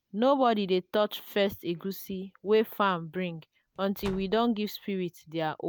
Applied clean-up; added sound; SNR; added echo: none; Slam; 20 dB; none.